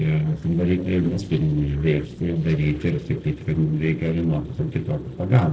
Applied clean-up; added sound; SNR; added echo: neural separator model SepFormer DNS4.